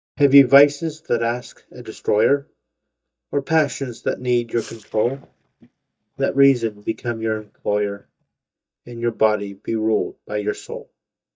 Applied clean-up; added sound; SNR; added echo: neural mask model DeepFilterNet 3.